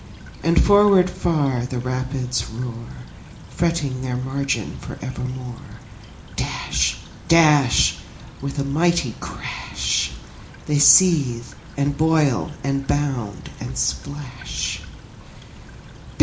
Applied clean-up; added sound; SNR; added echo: none; Stream / Trickle, dribble; 17 dB; reverberation time 0.4 s.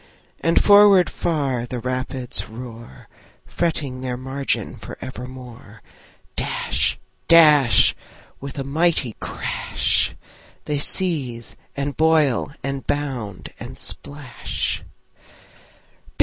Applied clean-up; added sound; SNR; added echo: none; none; none; none.